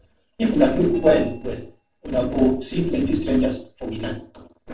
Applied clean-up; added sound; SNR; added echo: neural separator model SepFormer DNS4.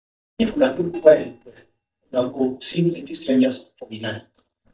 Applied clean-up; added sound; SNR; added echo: neural mask model DeepFilterNet 3.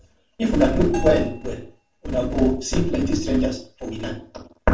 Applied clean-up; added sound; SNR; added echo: none; Bell; 18 dB; reverberation time 0.4 s.